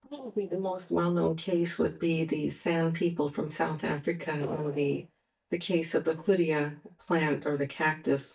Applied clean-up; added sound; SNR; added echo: neural mask model DeepFilterNet 3.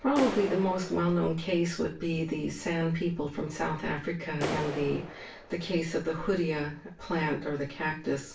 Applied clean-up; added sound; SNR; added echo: none; Clapping; 13 dB; reverberation time 0.3 s.